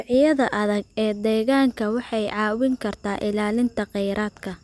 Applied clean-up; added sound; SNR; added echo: none; none; none; none.